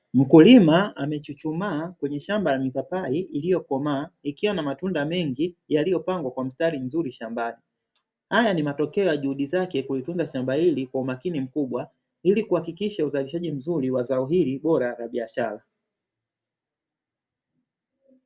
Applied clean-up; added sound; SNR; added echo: none; none; none; none.